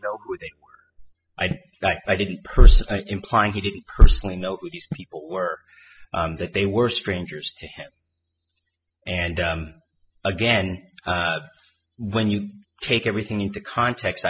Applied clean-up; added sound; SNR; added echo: classical method spectral subtraction.